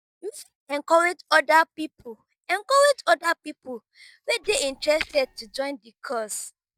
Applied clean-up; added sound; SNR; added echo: neural mask model DeepFilterNet 3.